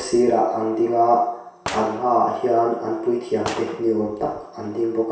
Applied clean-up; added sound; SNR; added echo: none; Gunshot, gunfire; 17 dB; reverberation time 0.7 s.